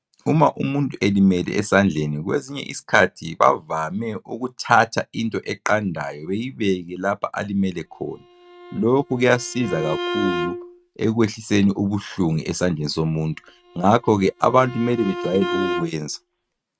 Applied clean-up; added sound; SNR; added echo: neural mask model RNNoise.